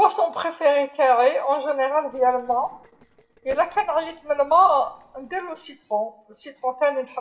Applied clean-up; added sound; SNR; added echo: neural separator model SepFormer DNS4.